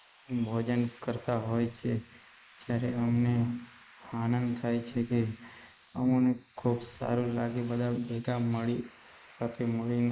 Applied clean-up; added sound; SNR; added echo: neural mask model Resemble Enhance denoiser.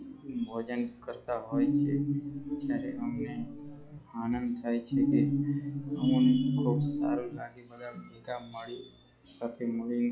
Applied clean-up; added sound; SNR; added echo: classical method log-MMSE.